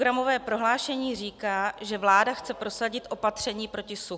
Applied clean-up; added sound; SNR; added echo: none; none; none; none.